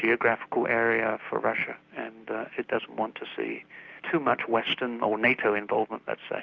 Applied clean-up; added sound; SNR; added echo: none; none; none; none.